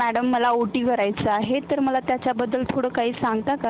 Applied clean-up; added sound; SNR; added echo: none; none; none; none.